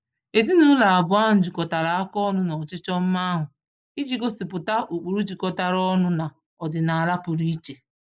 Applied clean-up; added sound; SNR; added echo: neural mask model Resemble Enhance denoiser.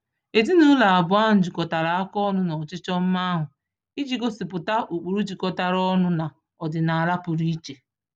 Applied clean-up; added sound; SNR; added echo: none; none; none; none.